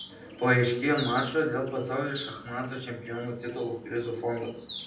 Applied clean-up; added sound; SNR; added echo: none; Bird; 11 dB; reverberation time 0.6 s.